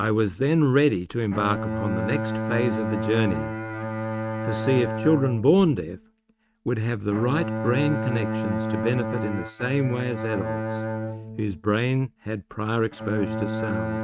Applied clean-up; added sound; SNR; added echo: neural mask model RNNoise.